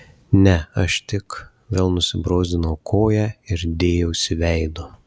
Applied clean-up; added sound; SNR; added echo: none; none; none; none.